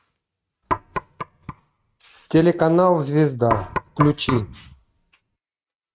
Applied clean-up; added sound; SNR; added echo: neural mask model RNNoise.